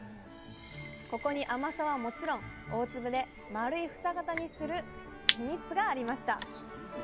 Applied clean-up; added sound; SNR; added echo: none; Crushing; 5 dB; none.